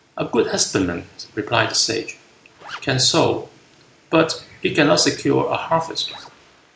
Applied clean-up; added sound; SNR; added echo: neural mask model Resemble Enhance denoiser.